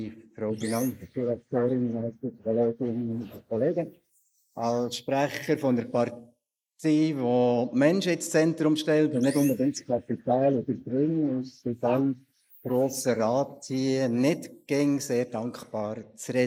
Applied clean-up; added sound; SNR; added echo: neural mask model Resemble Enhance denoiser.